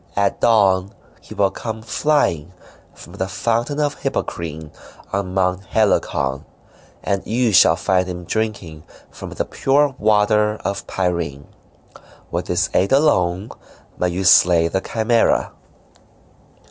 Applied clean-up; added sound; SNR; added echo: none; none; none; none.